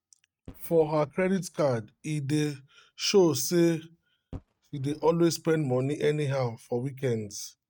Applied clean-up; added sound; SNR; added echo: neural mask model RNNoise.